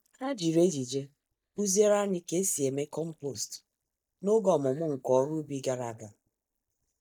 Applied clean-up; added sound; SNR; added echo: neural mask model DeepFilterNet 3.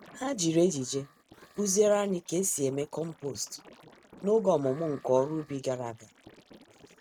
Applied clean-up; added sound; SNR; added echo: neural mask model RNNoise.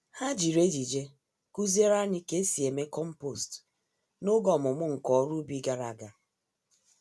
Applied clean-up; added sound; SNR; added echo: none; none; none; none.